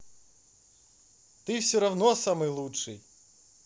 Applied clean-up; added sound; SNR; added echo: none; none; none; none.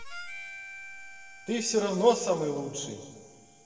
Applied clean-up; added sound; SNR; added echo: none; Harmonica; 17 dB; reverberation time 2.6 s.